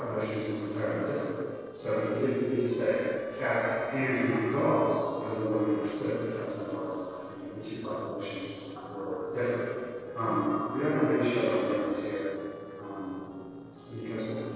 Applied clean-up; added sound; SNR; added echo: neural separator model SepFormer DNS4.